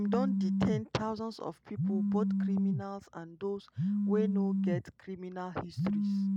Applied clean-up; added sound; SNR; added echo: none; Telephone; -5 dB; none.